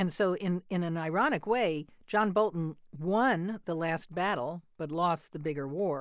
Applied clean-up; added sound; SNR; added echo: none; none; none; none.